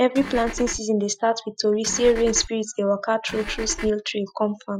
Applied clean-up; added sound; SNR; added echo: classical method Wiener filter.